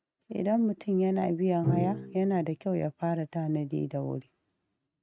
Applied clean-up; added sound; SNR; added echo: neural mask model RNNoise.